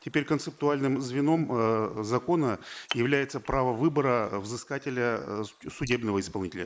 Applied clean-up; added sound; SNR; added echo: neural mask model Resemble Enhance denoiser.